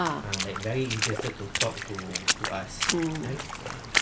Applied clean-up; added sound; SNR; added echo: none; Water / Splash, splatter; -1 dB; none.